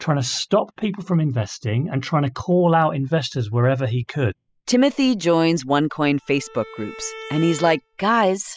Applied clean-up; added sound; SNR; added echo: classical method spectral subtraction.